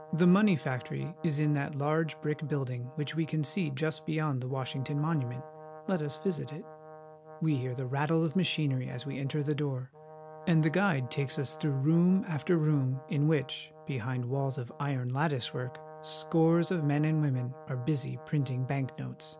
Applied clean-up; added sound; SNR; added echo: none; Brass instrument; 18 dB; none.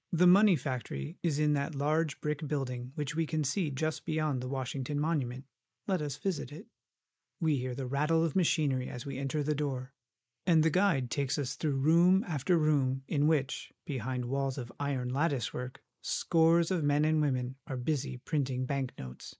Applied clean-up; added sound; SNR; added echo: neural mask model Resemble Enhance denoiser.